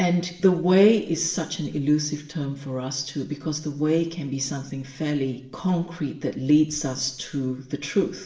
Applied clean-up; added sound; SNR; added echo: none; none; none; reverberation time 0.7 s.